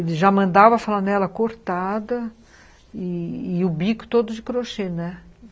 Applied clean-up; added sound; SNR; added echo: none; none; none; none.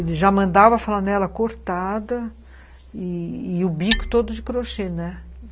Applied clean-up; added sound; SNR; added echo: none; Hammer; 12 dB; none.